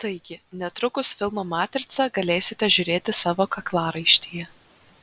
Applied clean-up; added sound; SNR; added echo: none; none; none; none.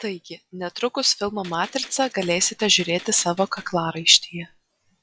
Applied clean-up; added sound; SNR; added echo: classical method log-MMSE.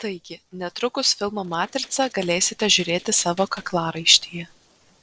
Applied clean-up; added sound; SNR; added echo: neural separator model SepFormer DNS4.